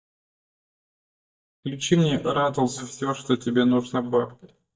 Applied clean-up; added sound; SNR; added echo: neural mask model DeepFilterNet 3.